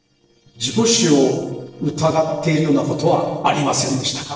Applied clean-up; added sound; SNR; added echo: neural separator model SepFormer DNS4.